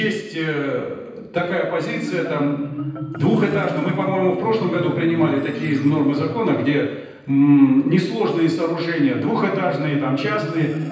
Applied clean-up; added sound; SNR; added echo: none; Marimba, xylophone; 10 dB; reverberation time 0.9 s.